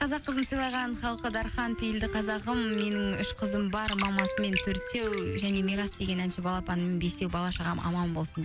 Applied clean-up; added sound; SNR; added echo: none; Bathtub (filling or washing) + Wind instrument, woodwind instrument; 8 dB; none.